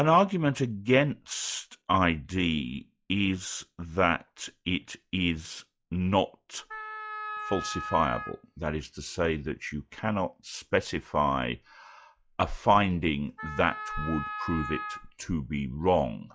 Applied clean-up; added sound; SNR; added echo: classical method log-MMSE.